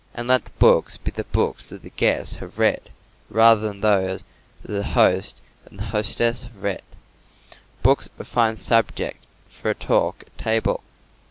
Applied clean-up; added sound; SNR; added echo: none; none; none; none.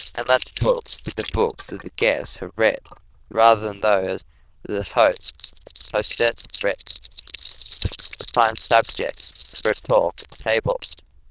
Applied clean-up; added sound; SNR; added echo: neural diffusion model UNIVERSE++.